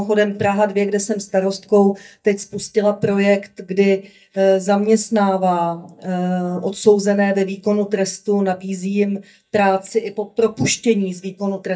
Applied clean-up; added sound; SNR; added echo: neural mask model DeepFilterNet 3.